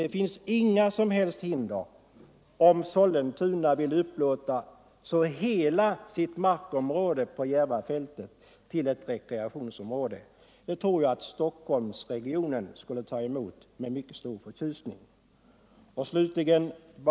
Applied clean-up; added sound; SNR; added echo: none; none; none; none.